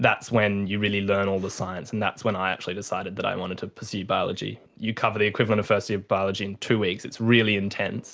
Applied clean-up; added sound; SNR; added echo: none; none; none; none.